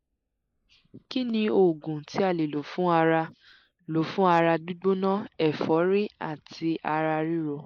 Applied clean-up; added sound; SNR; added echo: neural mask model Resemble Enhance denoiser.